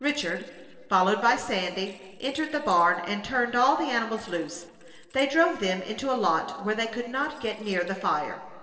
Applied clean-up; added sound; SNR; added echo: neural separator model SepFormer DNS4.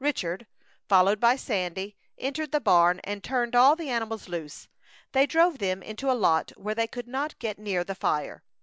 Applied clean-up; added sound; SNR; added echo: none; none; none; none.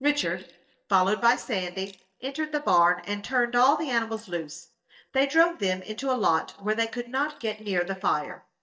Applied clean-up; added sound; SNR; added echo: neural mask model DeepFilterNet 3.